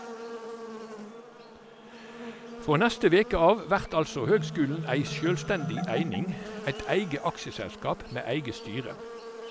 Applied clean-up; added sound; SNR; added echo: none; Marimba, xylophone + Buzz; 9 dB; none.